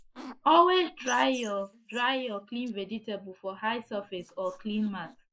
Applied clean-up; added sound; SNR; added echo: neural mask model Resemble Enhance denoiser.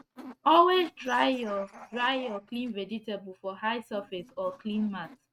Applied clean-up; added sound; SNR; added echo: neural mask model RNNoise.